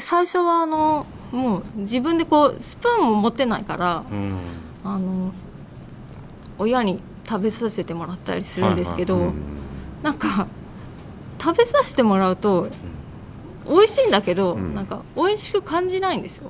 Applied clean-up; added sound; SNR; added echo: none; none; none; none.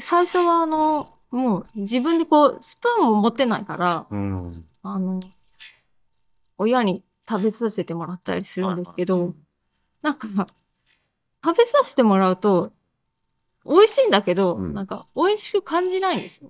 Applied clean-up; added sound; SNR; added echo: neural mask model DeepFilterNet 3.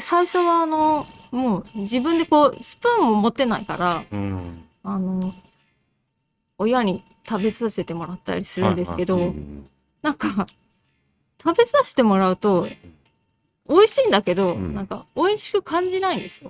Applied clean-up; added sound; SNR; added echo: neural mask model RNNoise.